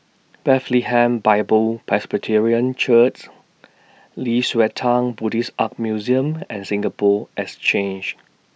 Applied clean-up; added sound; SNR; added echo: none; none; none; none.